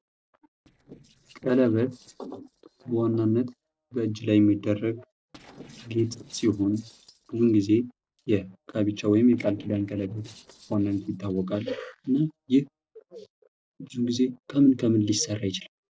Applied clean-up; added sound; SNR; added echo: neural separator model SepFormer DNS4.